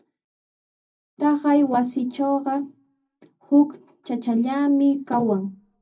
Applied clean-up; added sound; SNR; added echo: none; none; none; reverberation time 0.4 s.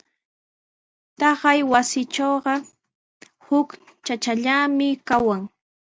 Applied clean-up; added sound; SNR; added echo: none; none; none; none.